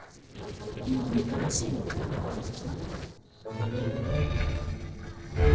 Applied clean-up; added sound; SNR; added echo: neural separator model SepFormer DNS4.